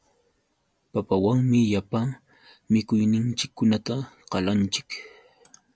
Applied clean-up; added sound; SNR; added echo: none; none; none; none.